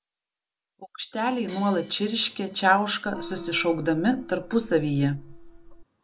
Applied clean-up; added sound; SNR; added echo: none; Crash cymbal + Gong; 15 dB; none.